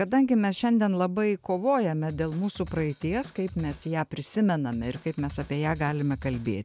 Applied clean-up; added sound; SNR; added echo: none; Drum kit; 16 dB; none.